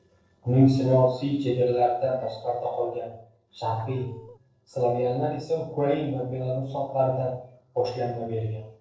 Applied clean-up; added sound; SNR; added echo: neural separator model SepFormer DNS4.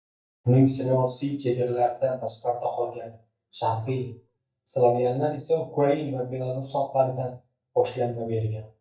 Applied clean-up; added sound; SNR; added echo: neural mask model DeepFilterNet 3.